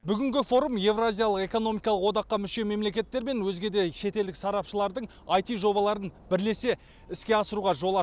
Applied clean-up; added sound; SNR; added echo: none; none; none; none.